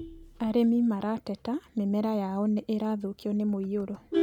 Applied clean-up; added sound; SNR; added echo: none; Vehicle horn, car horn, honking; 9 dB; none.